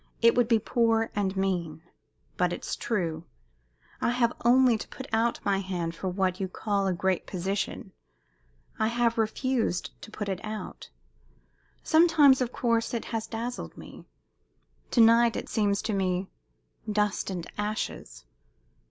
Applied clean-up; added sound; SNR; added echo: none; none; none; none.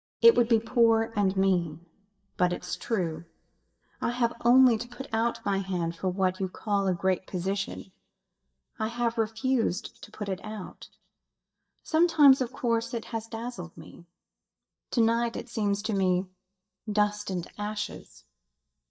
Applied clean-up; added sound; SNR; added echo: neural mask model DeepFilterNet 3.